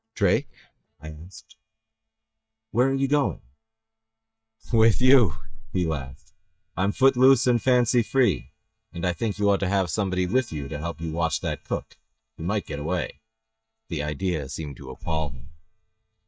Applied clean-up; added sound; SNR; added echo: neural mask model DeepFilterNet 3.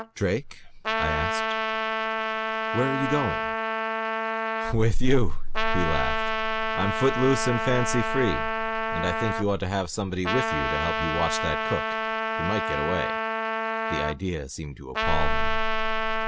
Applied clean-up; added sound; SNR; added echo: none; Trumpet; 2 dB; none.